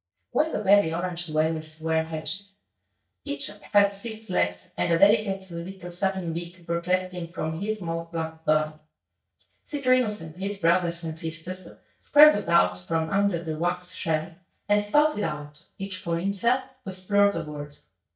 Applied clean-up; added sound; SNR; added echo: neural mask model DeepFilterNet 3.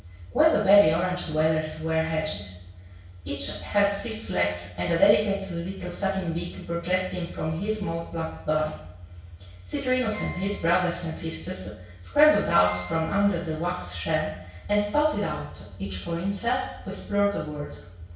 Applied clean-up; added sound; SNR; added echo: none; Piano; 19 dB; reverberation time 0.6 s.